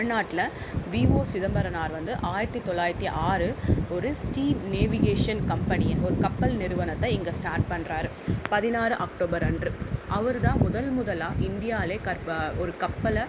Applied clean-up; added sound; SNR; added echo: none; none; none; none.